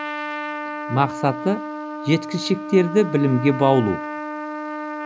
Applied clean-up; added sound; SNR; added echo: none; Trumpet; 8 dB; none.